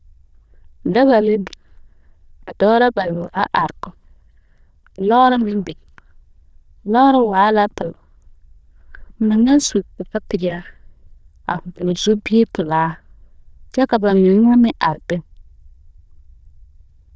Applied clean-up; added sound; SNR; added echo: neural diffusion model UNIVERSE++.